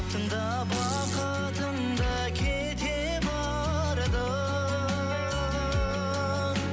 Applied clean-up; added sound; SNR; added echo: none; Fart; 14 dB; none.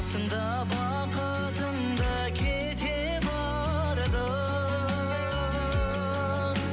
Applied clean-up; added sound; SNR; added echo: none; none; none; none.